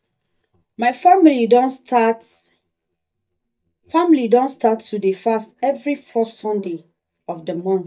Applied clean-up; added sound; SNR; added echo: neural mask model DeepFilterNet 3.